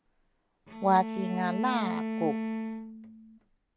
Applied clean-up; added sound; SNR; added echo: none; Bowed string instrument; 4 dB; none.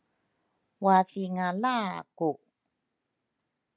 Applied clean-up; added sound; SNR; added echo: none; none; none; none.